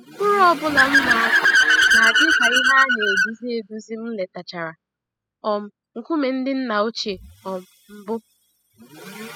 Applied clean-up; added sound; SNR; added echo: classical method spectral subtraction.